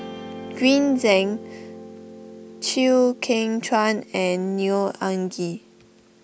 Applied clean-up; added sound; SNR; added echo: none; Guitar; 17 dB; none.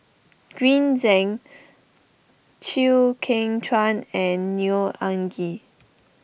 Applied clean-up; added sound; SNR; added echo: none; none; none; none.